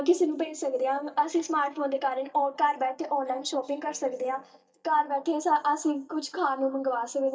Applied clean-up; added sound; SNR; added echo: neural mask model DeepFilterNet 3.